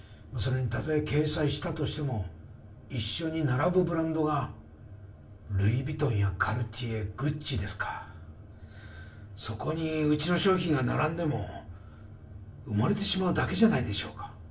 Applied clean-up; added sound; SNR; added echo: none; none; none; reverberation time 0.3 s.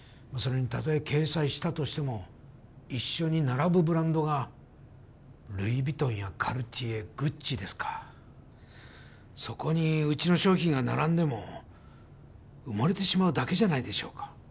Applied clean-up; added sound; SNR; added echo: none; none; none; none.